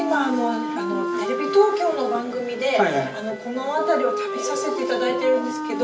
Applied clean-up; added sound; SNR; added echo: none; Wind instrument, woodwind instrument; 4 dB; reverberation time 0.3 s.